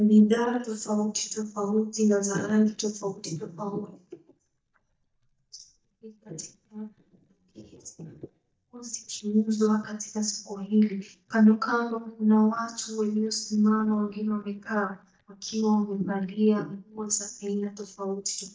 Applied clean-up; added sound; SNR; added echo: neural mask model DeepFilterNet 3.